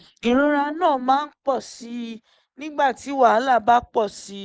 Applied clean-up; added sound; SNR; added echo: neural mask model Resemble Enhance denoiser.